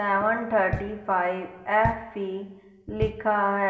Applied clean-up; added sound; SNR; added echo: none; Knock; 11 dB; reverberation time 1.2 s.